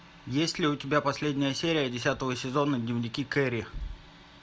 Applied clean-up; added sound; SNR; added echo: none; none; none; none.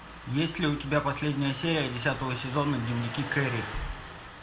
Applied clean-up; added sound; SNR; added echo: none; Engine starting; 12 dB; reverberation time 0.3 s.